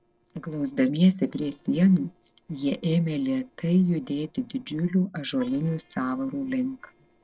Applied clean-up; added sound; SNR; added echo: neural separator model SepFormer DNS4.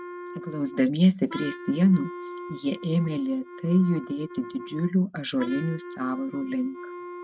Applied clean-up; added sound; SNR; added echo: neural mask model RNNoise.